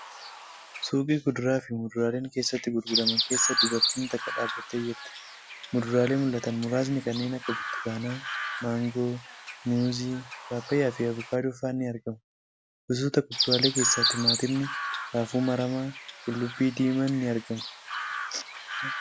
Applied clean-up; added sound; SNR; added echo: none; Chirp, tweet; 4 dB; none.